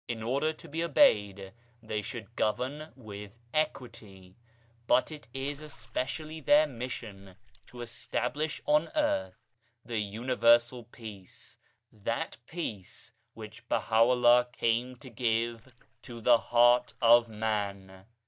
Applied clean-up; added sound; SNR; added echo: neural mask model DeepFilterNet 3.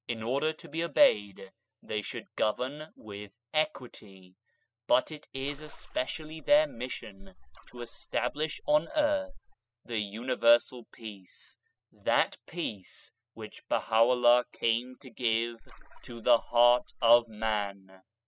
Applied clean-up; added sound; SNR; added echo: classical method spectral subtraction.